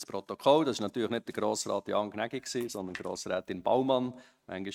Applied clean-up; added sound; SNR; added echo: neural mask model RNNoise.